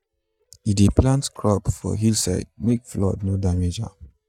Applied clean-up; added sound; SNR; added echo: neural mask model DeepFilterNet 3.